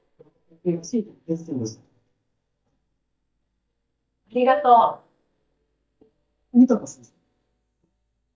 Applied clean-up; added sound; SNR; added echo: neural mask model DeepFilterNet 3.